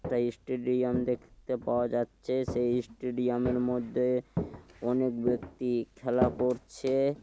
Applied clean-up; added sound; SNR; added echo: none; Walk, footsteps; 10 dB; none.